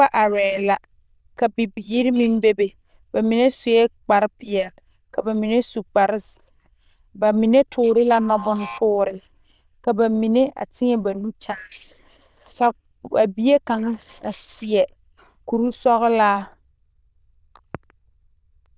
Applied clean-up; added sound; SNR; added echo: neural diffusion model UNIVERSE++.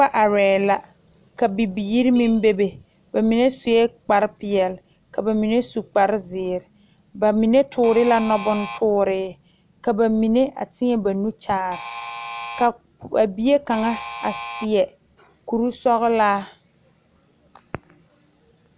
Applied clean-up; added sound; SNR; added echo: none; Alarm; 10 dB; none.